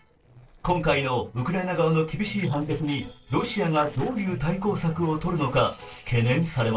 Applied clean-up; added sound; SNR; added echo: neural separator model SepFormer DNS4.